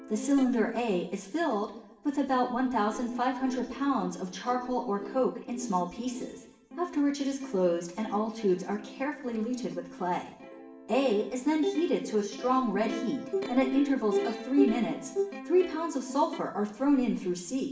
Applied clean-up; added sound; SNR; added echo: none; Plucked string instrument; 10 dB; reverberation time 0.8 s.